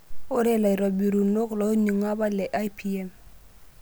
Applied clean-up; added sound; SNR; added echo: none; none; none; none.